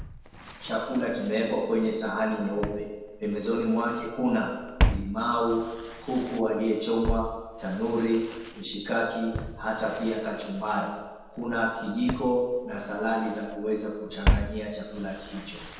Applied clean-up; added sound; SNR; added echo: none; Walk, footsteps; 5 dB; reverberation time 1.1 s.